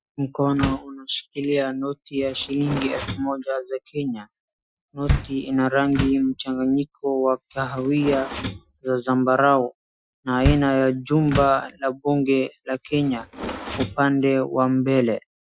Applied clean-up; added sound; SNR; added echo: classical method Wiener filter.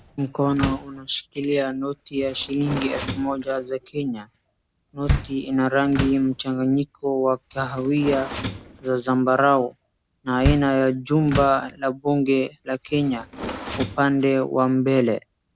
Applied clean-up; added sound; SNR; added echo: none; Door; 10 dB; none.